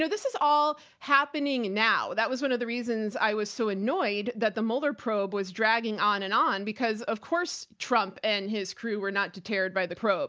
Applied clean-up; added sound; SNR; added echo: none; none; none; none.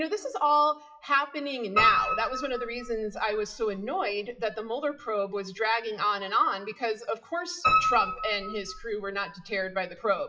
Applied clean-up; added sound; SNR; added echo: classical method WPE with log-MMSE.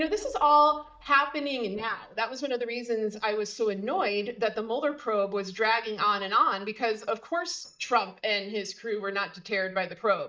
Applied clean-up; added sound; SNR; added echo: neural mask model DeepFilterNet 3.